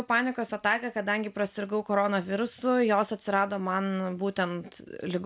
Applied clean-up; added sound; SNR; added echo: none; none; none; none.